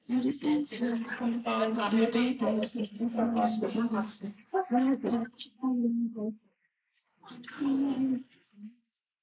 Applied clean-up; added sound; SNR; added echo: neural mask model Resemble Enhance denoiser.